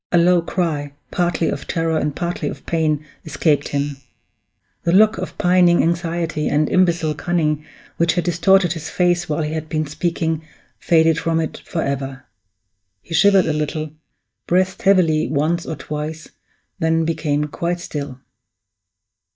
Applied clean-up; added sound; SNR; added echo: neural mask model DeepFilterNet 3.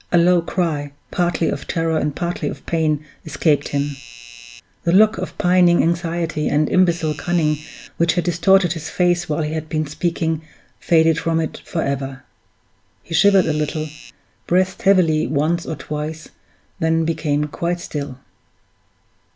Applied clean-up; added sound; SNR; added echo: none; Doorbell; 19 dB; none.